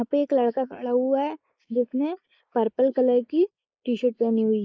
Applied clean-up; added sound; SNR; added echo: neural mask model Resemble Enhance denoiser.